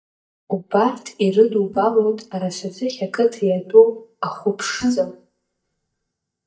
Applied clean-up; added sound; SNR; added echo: neural mask model DeepFilterNet 3.